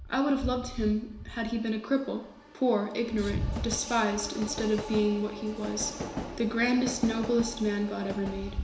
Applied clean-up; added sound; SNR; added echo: none; Train; 9 dB; reverberation time 0.9 s.